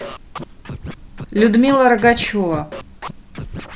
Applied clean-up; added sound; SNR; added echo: none; Scratching (performance technique); 14 dB; none.